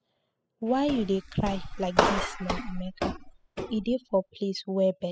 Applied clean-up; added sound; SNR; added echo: classical method spectral subtraction.